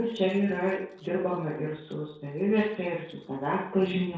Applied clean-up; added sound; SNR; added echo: neural separator model SepFormer DNS4.